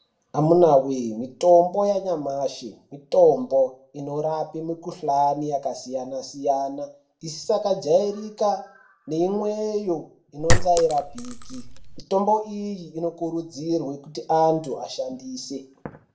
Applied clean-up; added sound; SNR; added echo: none; Chink, clink; -1 dB; reverberation time 0.4 s.